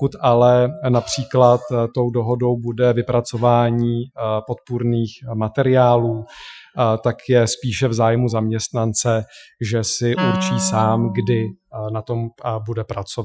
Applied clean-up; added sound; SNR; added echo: classical method Wiener filter.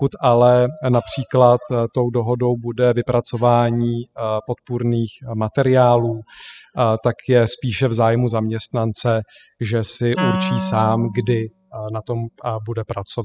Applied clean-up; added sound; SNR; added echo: classical method spectral subtraction.